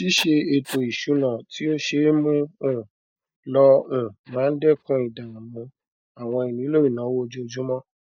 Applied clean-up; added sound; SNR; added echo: neural mask model DeepFilterNet 3.